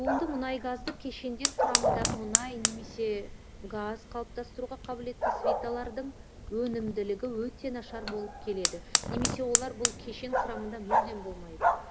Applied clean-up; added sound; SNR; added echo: none; Bark + Fire; -4 dB; none.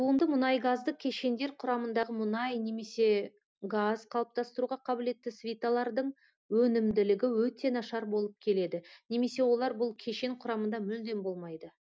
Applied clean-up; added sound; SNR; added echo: none; none; none; none.